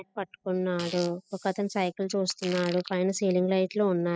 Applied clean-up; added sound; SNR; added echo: classical method spectral subtraction.